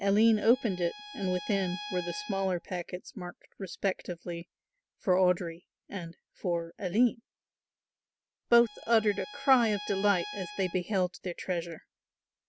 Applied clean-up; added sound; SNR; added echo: none; Bowed string instrument; 13 dB; none.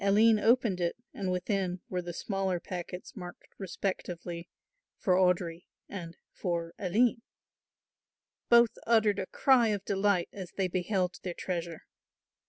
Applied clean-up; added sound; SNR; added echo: none; none; none; none.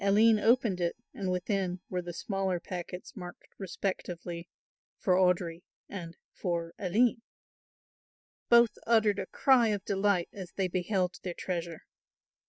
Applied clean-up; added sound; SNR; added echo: neural mask model DeepFilterNet 3.